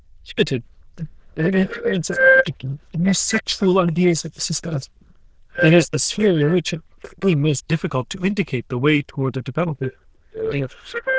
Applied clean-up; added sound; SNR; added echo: neural diffusion model UNIVERSE++.